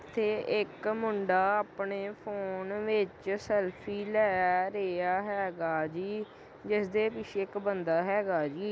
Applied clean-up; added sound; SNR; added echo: none; none; none; none.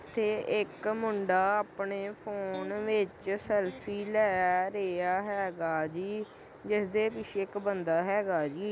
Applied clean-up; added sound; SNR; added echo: none; Electric guitar; 19 dB; none.